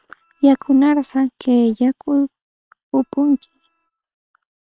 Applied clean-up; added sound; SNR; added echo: neural separator model SepFormer WHAM!.